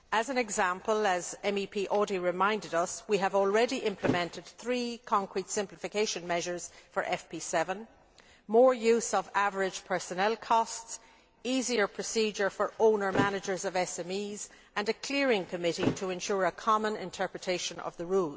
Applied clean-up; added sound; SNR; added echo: none; Thump, thud; 10 dB; none.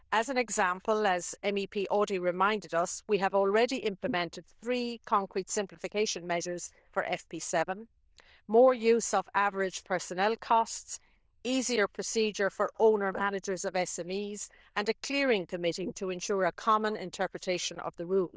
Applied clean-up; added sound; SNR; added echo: neural diffusion model UNIVERSE++.